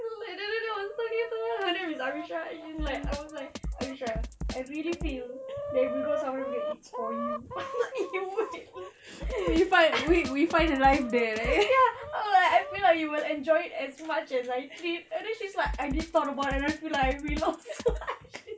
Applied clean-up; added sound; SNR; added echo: none; Chicken, rooster + Drum kit; 9 dB; none.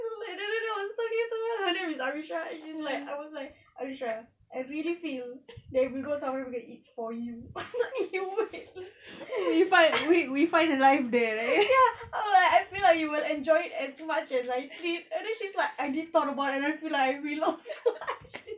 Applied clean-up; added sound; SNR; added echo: none; none; none; none.